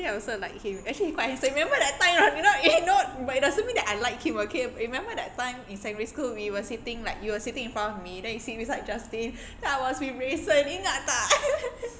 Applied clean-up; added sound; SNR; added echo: none; none; none; none.